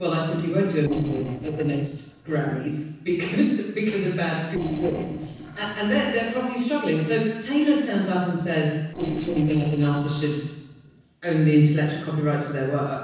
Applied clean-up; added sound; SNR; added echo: neural separator model SepFormer DNS4.